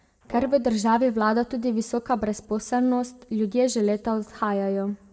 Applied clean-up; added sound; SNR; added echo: none; Brass instrument; 17 dB; reverberation time 1.1 s.